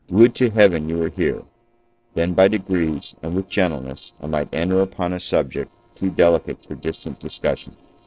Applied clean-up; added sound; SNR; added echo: neural separator model SepFormer DNS4.